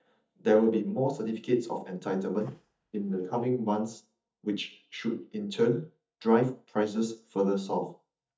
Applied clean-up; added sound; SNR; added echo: neural mask model DeepFilterNet 3.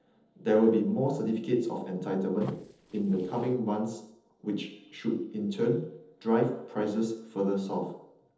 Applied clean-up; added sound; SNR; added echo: neural separator model SepFormer DNS4.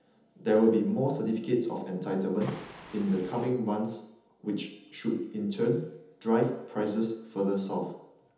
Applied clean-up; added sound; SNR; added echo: none; Waves, surf; 17 dB; reverberation time 1.3 s.